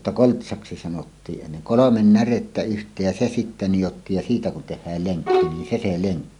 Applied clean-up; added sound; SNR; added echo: none; Bowed string instrument; 2 dB; none.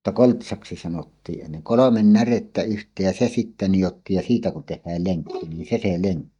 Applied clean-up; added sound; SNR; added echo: neural mask model DeepFilterNet 3.